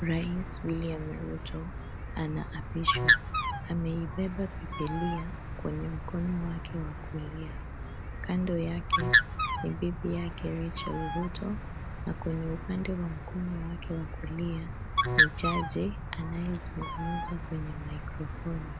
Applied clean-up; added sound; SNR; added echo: none; Bird; -2 dB; none.